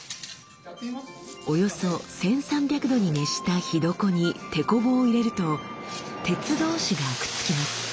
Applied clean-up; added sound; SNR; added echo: none; none; none; none.